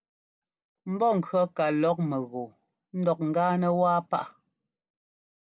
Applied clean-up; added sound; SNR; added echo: none; none; none; none.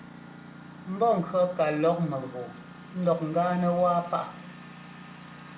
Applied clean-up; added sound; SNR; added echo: none; Engine; 16 dB; reverberation time 1.1 s.